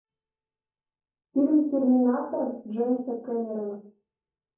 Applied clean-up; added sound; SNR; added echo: neural mask model DeepFilterNet 3.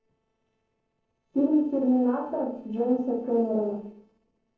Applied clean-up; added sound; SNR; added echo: neural separator model SepFormer DNS4.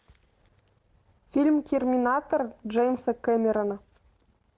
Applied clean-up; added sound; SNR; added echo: none; none; none; none.